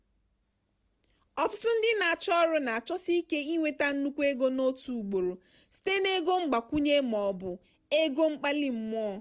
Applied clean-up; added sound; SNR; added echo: none; none; none; none.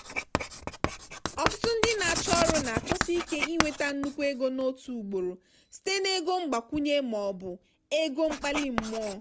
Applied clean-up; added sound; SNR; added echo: none; Writing; 4 dB; none.